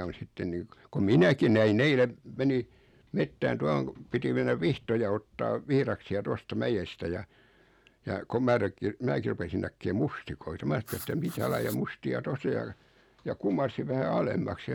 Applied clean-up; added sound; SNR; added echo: none; Writing; 16 dB; none.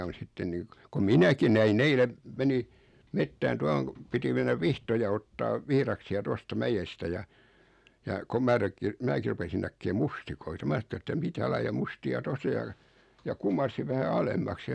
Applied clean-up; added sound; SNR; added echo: none; none; none; none.